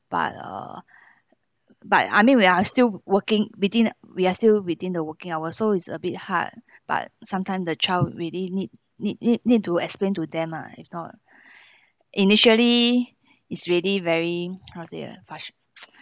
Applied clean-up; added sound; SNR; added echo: none; none; none; none.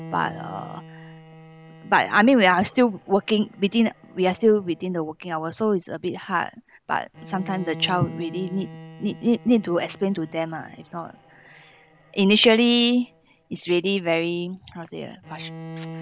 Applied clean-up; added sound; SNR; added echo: none; Bowed string instrument; 19 dB; none.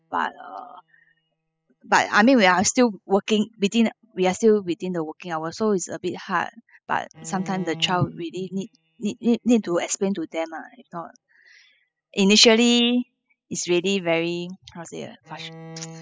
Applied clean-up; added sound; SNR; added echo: classical method spectral subtraction.